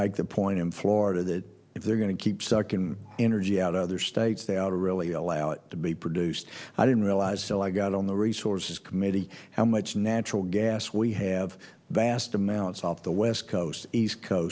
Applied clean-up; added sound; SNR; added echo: none; none; none; none.